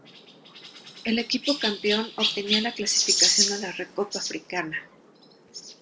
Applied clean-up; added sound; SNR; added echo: none; Chirp, tweet; -2 dB; none.